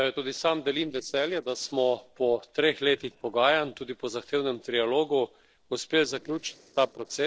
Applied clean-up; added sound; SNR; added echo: neural separator model SepFormer DNS4.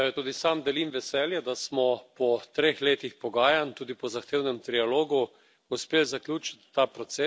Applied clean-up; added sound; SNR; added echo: none; none; none; none.